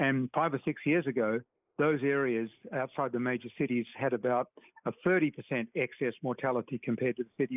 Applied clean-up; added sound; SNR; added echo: neural mask model Resemble Enhance denoiser.